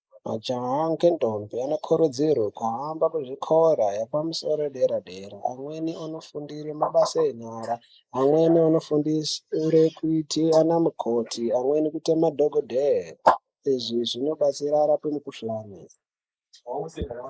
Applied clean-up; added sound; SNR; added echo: neural mask model Resemble Enhance denoiser.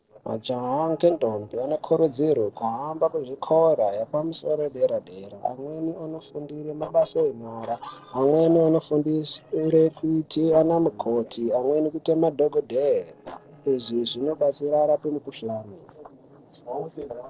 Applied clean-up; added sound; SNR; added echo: neural separator model SepFormer DNS4.